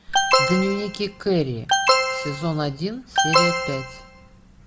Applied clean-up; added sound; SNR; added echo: none; Alarm; -3 dB; none.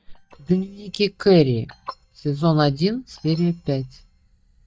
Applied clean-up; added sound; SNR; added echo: neural mask model DeepFilterNet 3.